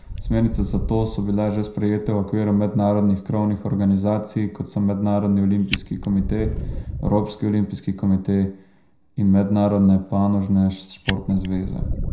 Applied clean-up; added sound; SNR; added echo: none; Fire; 11 dB; reverberation time 0.5 s.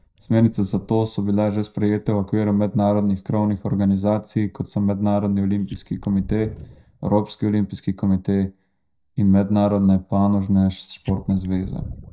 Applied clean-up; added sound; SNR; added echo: neural mask model DeepFilterNet 3.